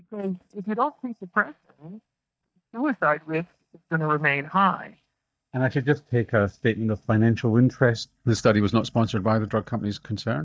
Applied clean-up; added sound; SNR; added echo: neural mask model DeepFilterNet 3.